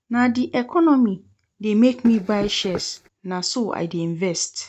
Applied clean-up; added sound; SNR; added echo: neural mask model RNNoise.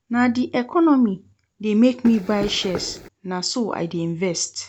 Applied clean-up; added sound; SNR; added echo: none; Run; 12 dB; none.